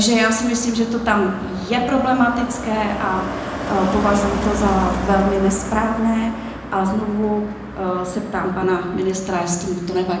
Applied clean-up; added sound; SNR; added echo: none; Car passing by; 8 dB; reverberation time 0.8 s.